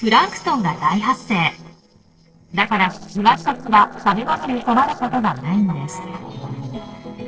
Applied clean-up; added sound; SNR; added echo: neural separator model SepFormer DNS4.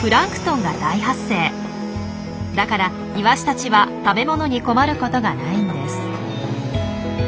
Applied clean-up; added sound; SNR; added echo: none; none; none; none.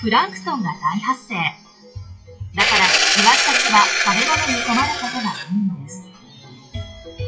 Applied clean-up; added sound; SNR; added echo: classical method WPE with log-MMSE.